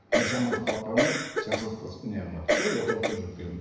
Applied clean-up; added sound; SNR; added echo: none; Cough; -4 dB; reverberation time 1.0 s.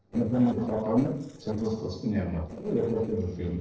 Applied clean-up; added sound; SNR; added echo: neural separator model SepFormer DNS4.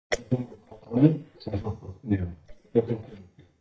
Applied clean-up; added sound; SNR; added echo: neural mask model DeepFilterNet 3.